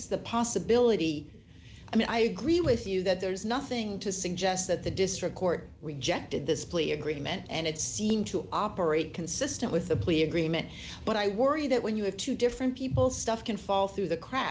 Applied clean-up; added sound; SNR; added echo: none; none; none; none.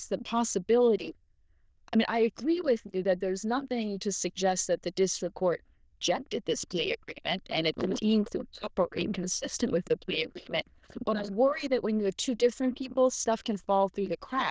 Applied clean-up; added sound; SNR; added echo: neural diffusion model UNIVERSE++.